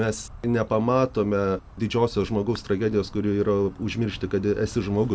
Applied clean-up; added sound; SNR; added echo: none; Insect; 19 dB; none.